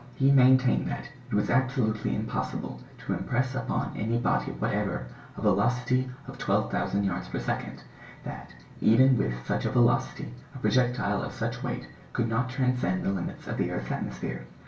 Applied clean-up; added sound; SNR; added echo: none; none; none; reverberation time 0.3 s.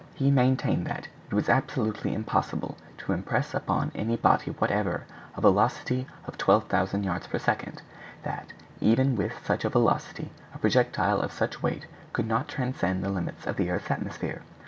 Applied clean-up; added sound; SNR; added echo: none; none; none; none.